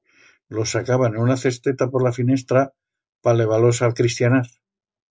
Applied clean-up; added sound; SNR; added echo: none; none; none; none.